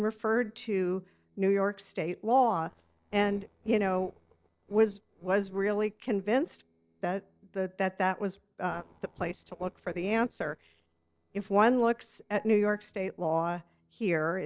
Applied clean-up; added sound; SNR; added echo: neural separator model SepFormer DNS4.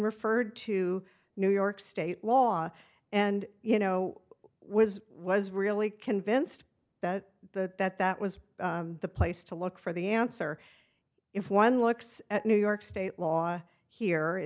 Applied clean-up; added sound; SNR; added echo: none; none; none; none.